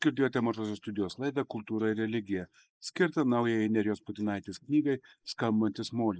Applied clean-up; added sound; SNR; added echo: neural mask model Resemble Enhance denoiser.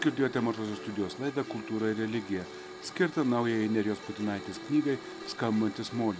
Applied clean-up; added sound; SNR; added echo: none; Hiss / Fire; 17 dB; none.